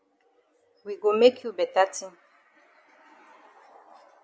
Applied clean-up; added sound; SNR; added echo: none; none; none; none.